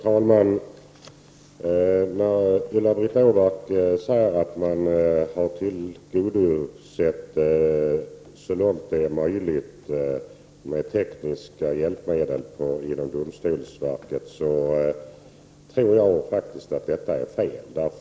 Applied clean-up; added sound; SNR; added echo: none; none; none; none.